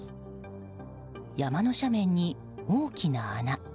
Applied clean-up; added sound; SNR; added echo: none; none; none; none.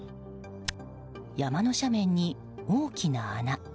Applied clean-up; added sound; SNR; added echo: none; Tick; 10 dB; none.